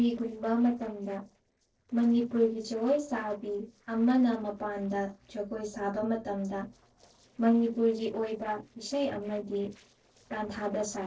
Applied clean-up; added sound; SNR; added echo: neural separator model SepFormer DNS4.